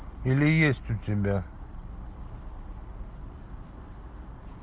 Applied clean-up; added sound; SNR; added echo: none; none; none; none.